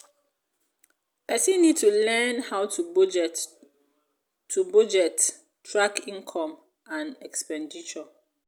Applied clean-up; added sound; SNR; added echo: none; none; none; none.